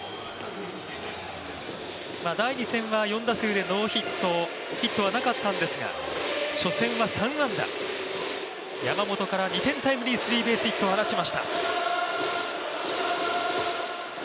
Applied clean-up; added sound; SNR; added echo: none; none; none; none.